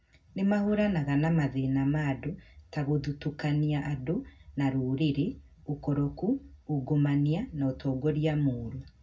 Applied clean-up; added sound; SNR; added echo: none; none; none; reverberation time 0.4 s.